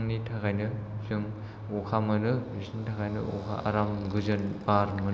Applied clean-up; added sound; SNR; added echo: none; Motorcycle; 11 dB; none.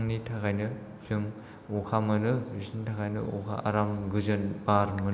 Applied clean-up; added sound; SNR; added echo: none; none; none; none.